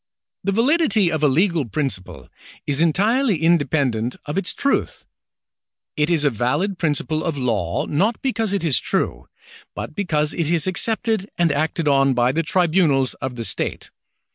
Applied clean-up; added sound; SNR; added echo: none; none; none; none.